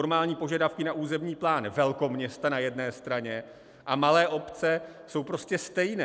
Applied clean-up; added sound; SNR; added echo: none; none; none; none.